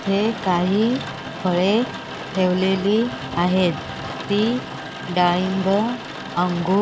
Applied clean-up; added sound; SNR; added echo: none; Rain; 10 dB; none.